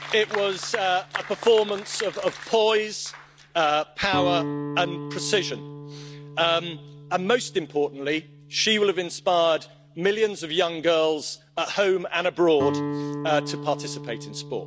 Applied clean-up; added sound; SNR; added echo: none; Guitar; 11 dB; none.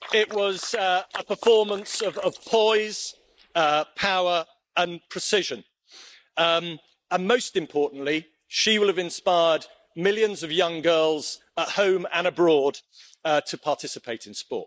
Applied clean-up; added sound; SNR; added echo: neural mask model Resemble Enhance denoiser.